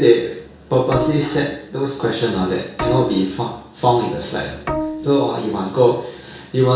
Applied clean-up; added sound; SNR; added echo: none; Bowed string instrument; 10 dB; reverberation time 0.6 s.